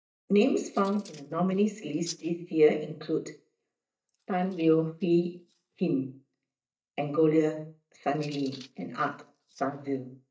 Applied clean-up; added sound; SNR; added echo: neural mask model DeepFilterNet 3.